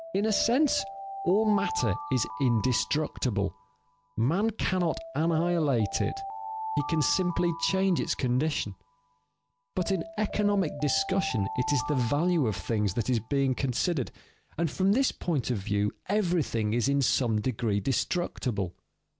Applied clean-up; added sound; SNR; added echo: none; Alarm; 13 dB; none.